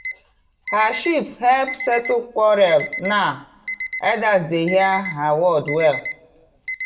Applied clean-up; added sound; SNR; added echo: none; Alarm; 11 dB; reverberation time 0.6 s.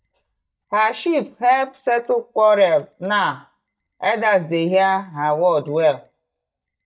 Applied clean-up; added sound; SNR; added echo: neural mask model DeepFilterNet 3.